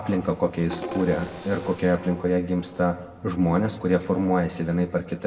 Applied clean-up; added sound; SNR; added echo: none; Percussion; 10 dB; reverberation time 0.9 s.